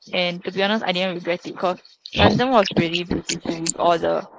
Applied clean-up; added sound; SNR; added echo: neural mask model Resemble Enhance denoiser.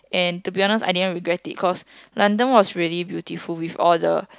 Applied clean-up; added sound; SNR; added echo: none; none; none; none.